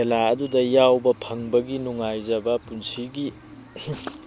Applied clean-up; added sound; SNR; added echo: none; none; none; none.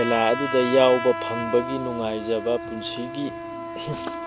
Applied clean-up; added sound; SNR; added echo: none; Trumpet; 7 dB; none.